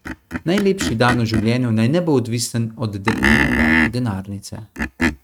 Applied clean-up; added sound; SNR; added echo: neural mask model RNNoise.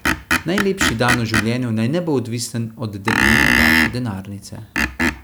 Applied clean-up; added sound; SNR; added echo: none; Screech; -2 dB; none.